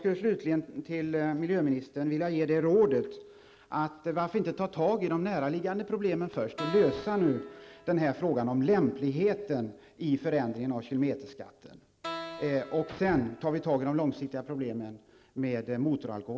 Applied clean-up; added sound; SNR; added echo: none; Keyboard (musical); 16 dB; none.